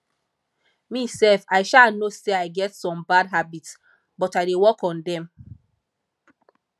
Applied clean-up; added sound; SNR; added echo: none; none; none; none.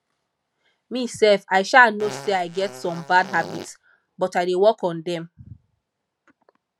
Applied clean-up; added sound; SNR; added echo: none; Fart; 14 dB; none.